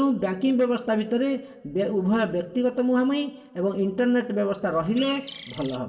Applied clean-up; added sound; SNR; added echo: none; Bird; 13 dB; reverberation time 2.6 s.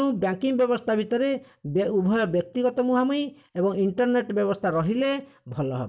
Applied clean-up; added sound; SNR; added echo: none; none; none; none.